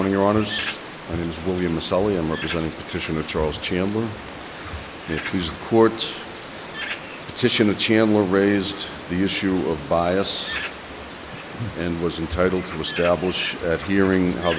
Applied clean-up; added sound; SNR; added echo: none; Bird + Stream / Liquid; 12 dB; none.